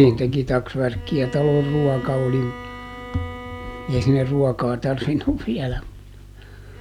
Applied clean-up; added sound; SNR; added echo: none; Bowed string instrument; 17 dB; none.